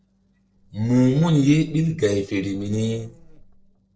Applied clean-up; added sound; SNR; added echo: neural separator model SepFormer DNS4.